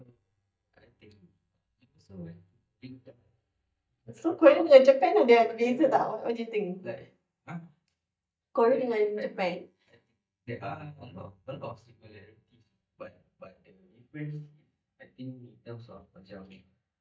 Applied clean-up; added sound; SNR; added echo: neural mask model DeepFilterNet 3.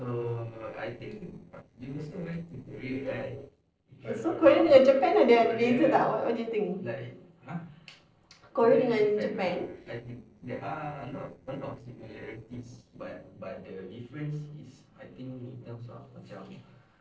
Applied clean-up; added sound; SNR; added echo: neural separator model SepFormer DNS4.